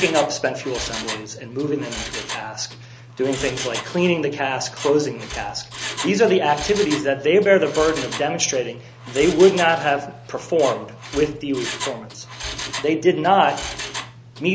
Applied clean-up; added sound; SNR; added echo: none; Mechanisms; 12 dB; none.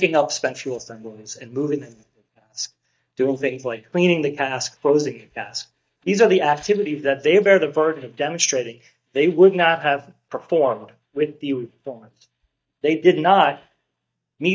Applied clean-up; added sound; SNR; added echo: neural mask model DeepFilterNet 3.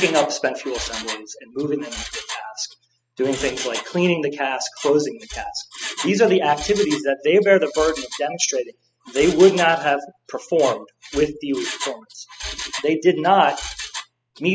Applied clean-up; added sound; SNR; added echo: classical method spectral subtraction.